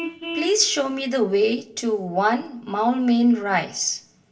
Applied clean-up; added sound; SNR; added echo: none; Vehicle horn, car horn, honking; 16 dB; reverberation time 0.2 s.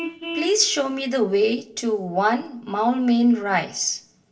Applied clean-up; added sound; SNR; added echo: neural separator model SepFormer DNS4.